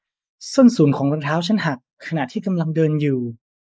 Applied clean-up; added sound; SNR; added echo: neural mask model Resemble Enhance denoiser.